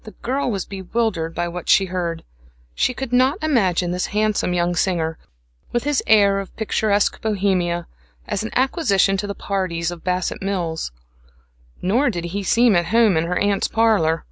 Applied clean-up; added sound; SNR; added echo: none; none; none; none.